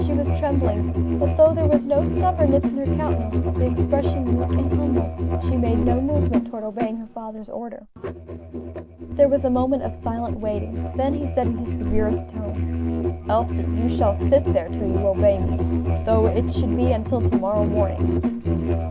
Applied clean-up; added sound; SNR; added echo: none; Musical instrument; -1 dB; none.